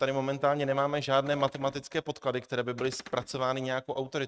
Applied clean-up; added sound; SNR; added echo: neural mask model RNNoise.